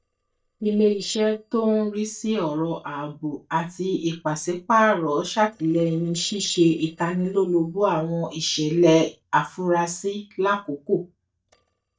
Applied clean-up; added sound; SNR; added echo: neural mask model DeepFilterNet 3.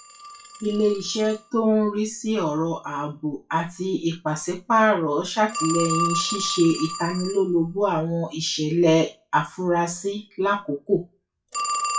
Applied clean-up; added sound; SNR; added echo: classical method WPE with log-MMSE.